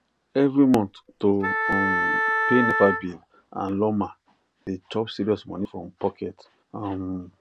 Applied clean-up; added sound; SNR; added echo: none; Wind instrument, woodwind instrument; 0 dB; none.